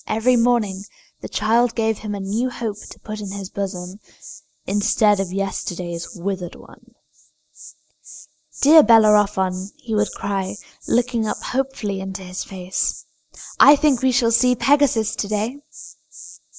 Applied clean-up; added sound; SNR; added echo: none; Insect; 19 dB; none.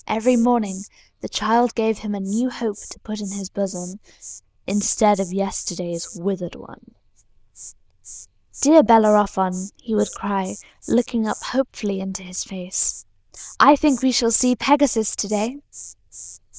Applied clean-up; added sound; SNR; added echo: neural diffusion model UNIVERSE++.